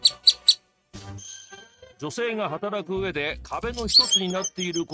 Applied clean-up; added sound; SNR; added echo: neural mask model RNNoise.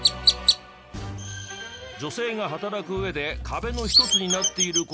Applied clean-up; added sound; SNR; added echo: none; Chirp, tweet; -4 dB; none.